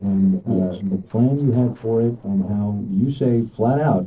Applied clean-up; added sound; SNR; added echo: neural separator model SepFormer DNS4.